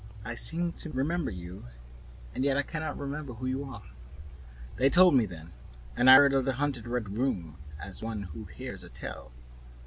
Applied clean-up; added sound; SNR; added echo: none; none; none; none.